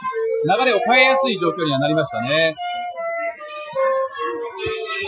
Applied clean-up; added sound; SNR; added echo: classical method Wiener filter.